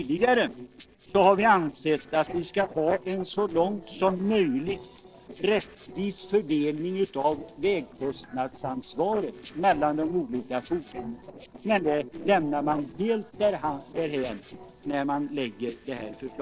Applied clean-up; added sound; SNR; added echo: neural separator model SepFormer DNS4.